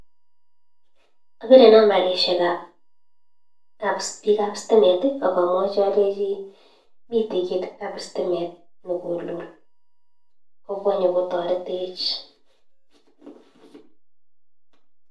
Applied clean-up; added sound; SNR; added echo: none; none; none; reverberation time 0.3 s.